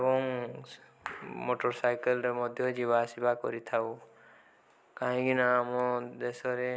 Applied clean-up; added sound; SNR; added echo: none; none; none; none.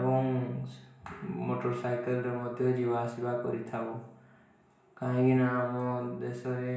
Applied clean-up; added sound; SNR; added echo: none; none; none; reverberation time 0.6 s.